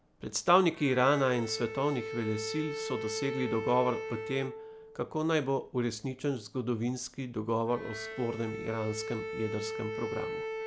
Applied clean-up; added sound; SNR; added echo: none; Bowed string instrument; 8 dB; none.